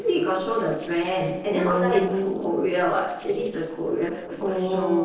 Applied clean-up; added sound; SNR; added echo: neural separator model SepFormer DNS4.